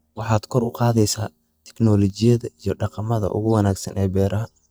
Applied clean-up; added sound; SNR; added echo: neural mask model DeepFilterNet 3.